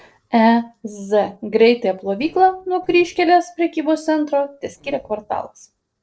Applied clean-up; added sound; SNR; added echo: neural separator model SepFormer DNS4.